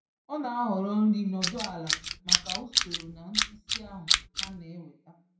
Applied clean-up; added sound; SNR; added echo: none; Tools; -3 dB; reverberation time 0.5 s.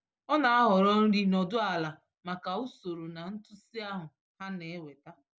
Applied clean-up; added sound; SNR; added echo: none; none; none; none.